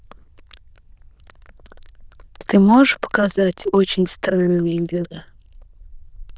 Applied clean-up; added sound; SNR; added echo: neural diffusion model UNIVERSE++.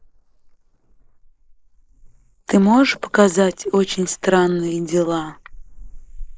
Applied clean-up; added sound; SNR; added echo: neural mask model Resemble Enhance denoiser.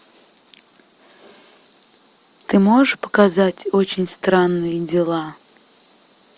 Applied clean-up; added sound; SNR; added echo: none; none; none; none.